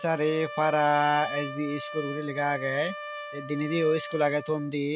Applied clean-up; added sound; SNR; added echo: none; Trumpet; 11 dB; none.